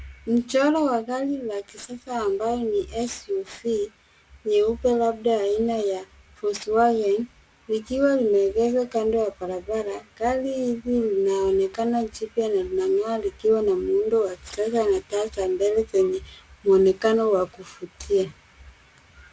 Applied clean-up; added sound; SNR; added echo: none; none; none; none.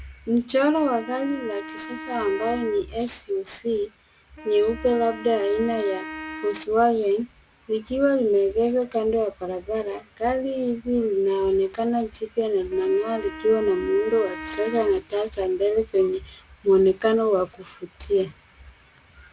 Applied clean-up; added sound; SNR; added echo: none; Wind instrument, woodwind instrument; 14 dB; none.